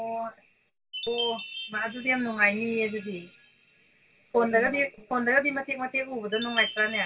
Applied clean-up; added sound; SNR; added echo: none; Chime; 11 dB; reverberation time 0.1 s.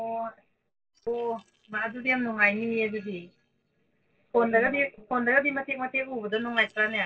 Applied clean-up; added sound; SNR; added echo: neural separator model SepFormer DNS4.